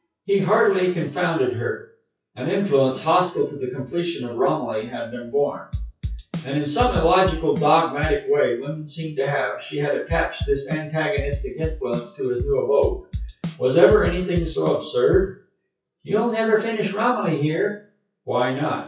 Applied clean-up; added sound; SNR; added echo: classical method WPE with log-MMSE.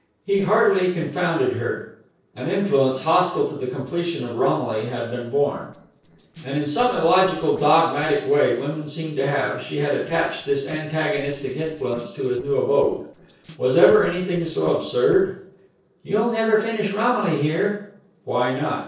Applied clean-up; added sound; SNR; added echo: neural separator model SepFormer DNS4.